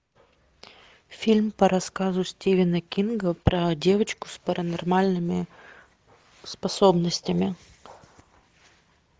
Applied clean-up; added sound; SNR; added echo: none; none; none; none.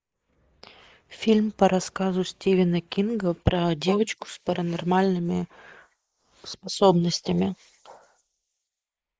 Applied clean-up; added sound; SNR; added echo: neural mask model Resemble Enhance denoiser.